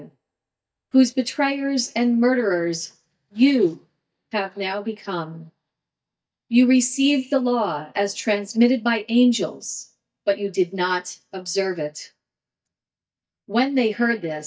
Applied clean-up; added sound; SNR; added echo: neural mask model DeepFilterNet 3.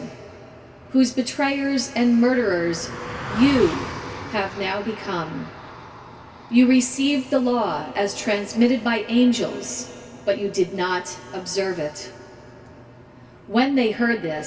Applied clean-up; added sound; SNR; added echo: none; Car passing by; 17 dB; reverberation time 0.1 s.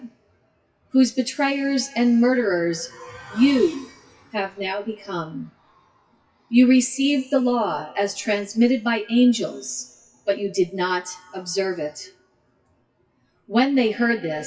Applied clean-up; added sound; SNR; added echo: classical method WPE with log-MMSE.